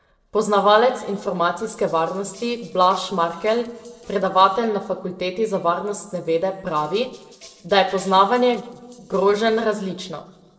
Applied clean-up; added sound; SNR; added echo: neural separator model SepFormer DNS4.